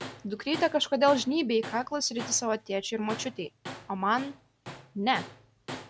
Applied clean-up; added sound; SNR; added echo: none; Tools; 14 dB; none.